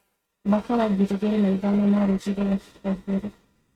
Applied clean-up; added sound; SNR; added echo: neural mask model RNNoise.